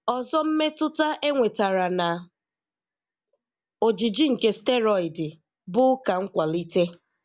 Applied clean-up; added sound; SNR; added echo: none; none; none; none.